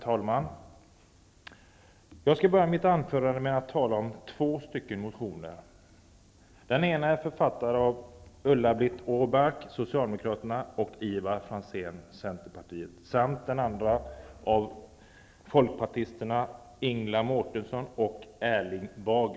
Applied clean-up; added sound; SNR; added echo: none; none; none; none.